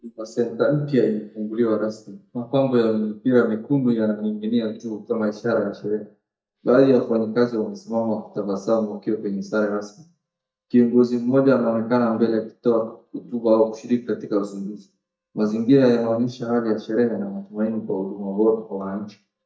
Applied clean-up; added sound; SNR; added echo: neural mask model DeepFilterNet 3.